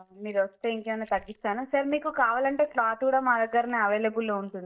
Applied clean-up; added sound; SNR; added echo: neural mask model DeepFilterNet 3.